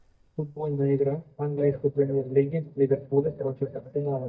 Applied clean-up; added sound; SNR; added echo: neural mask model DeepFilterNet 3.